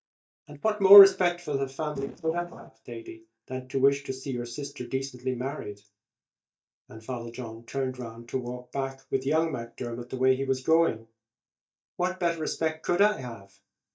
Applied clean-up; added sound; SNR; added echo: neural mask model DeepFilterNet 3.